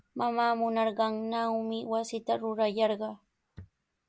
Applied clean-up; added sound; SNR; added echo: none; none; none; none.